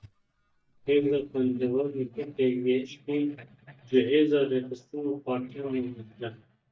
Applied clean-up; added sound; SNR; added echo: neural mask model DeepFilterNet 3.